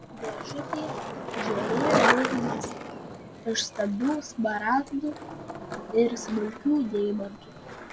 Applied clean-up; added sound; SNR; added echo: none; Skateboard; 2 dB; none.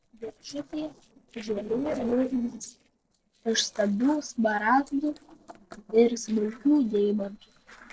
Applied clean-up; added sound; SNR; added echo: neural separator model SepFormer DNS4.